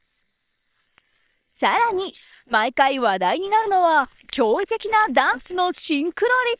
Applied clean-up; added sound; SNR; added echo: neural separator model SepFormer WHAM!.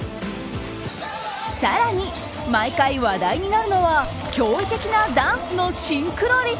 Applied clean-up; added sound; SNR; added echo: none; Crumpling, crinkling; 18 dB; none.